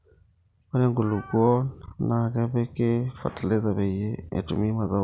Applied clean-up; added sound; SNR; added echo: none; none; none; none.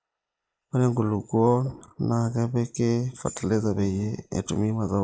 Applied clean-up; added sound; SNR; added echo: neural mask model Resemble Enhance denoiser.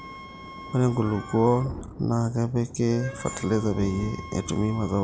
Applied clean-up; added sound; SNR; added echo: none; Thunder + Wind instrument, woodwind instrument; 13 dB; none.